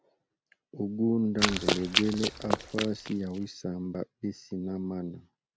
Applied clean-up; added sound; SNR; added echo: none; Run; 0 dB; none.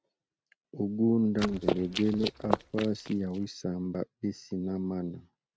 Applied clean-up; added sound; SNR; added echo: neural mask model RNNoise.